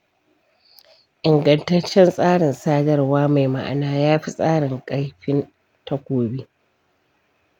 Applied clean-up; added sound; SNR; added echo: none; none; none; none.